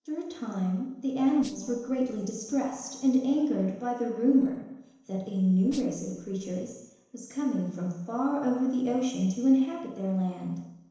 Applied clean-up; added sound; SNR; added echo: neural separator model SepFormer DNS4.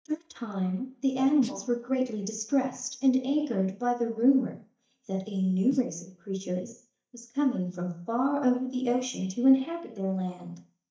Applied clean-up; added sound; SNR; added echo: neural mask model DeepFilterNet 3.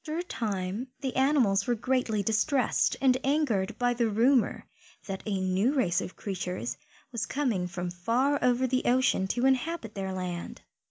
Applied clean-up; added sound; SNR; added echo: none; none; none; none.